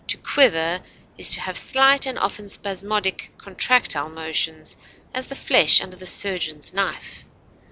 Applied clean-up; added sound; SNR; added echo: none; none; none; none.